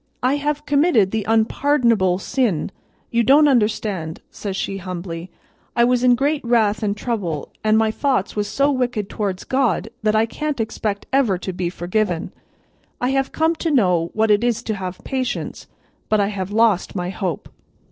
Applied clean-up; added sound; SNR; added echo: neural separator model SepFormer DNS4.